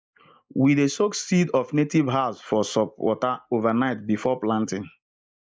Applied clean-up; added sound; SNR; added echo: neural mask model Resemble Enhance denoiser.